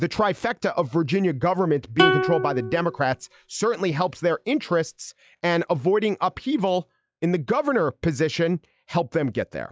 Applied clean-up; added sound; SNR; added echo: classical method log-MMSE.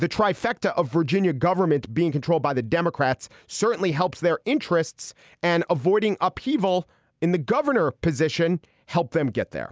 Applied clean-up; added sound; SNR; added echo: none; none; none; none.